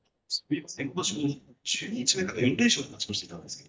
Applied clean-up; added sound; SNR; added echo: neural mask model DeepFilterNet 3.